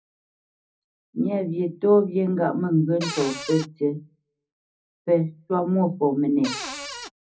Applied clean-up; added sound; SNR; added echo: none; Cupboard open or close; 8 dB; reverberation time 0.4 s.